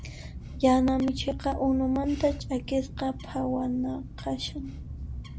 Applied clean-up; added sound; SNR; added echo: none; Bird; 10 dB; none.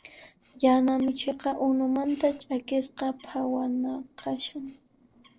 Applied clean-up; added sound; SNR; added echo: neural separator model SepFormer DNS4.